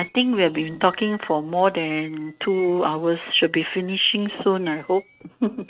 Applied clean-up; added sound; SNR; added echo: neural mask model RNNoise.